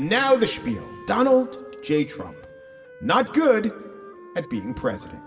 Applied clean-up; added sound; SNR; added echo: none; Wind instrument, woodwind instrument; 19 dB; reverberation time 1.4 s.